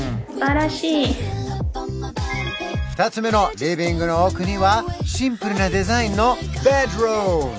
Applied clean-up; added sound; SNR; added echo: none; none; none; none.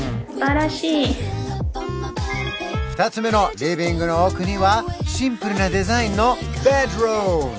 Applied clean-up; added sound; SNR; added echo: none; Wind instrument, woodwind instrument; 18 dB; none.